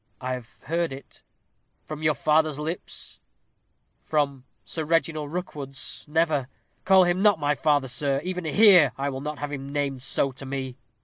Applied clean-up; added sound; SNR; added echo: none; none; none; none.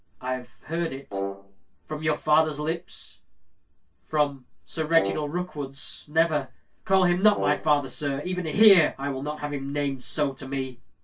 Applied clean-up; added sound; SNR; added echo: none; Brass instrument; 8 dB; reverberation time 0.2 s.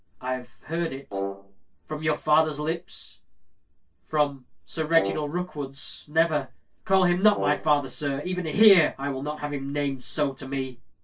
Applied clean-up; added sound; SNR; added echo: neural separator model SepFormer DNS4.